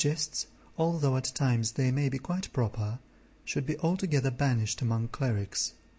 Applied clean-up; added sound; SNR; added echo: none; none; none; none.